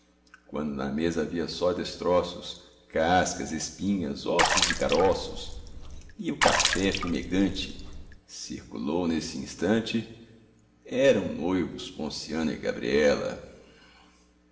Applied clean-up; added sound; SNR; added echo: none; Water / Splash, splatter; 1 dB; reverberation time 1.0 s.